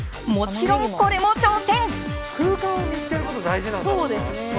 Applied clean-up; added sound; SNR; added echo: none; none; none; none.